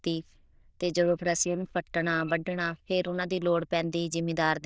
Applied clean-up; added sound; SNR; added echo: neural diffusion model UNIVERSE++.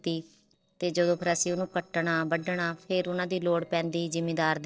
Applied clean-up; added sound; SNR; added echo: neural separator model SepFormer DNS4.